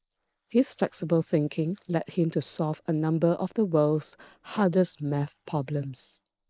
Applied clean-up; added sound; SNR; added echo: neural mask model Resemble Enhance denoiser.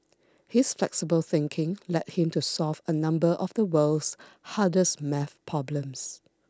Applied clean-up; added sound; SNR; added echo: none; none; none; none.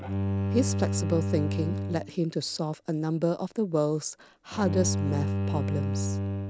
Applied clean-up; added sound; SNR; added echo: none; Bowed string instrument; 0 dB; none.